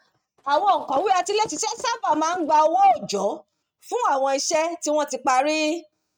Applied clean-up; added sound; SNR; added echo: neural mask model RNNoise.